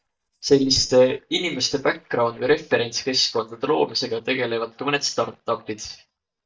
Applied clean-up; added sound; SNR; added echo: neural mask model DeepFilterNet 3.